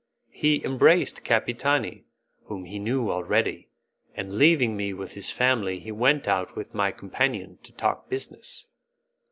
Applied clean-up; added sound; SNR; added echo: none; none; none; none.